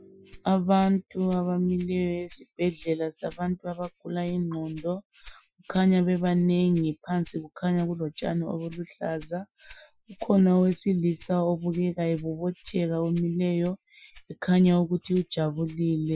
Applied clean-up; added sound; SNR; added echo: classical method Wiener filter.